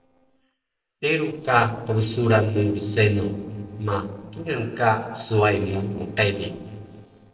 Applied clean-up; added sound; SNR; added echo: neural separator model SepFormer DNS4.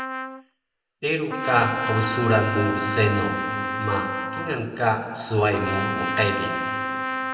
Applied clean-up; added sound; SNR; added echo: none; Trumpet; 4 dB; reverberation time 2.1 s.